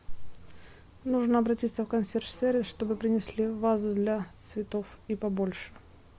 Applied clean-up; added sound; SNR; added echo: none; none; none; none.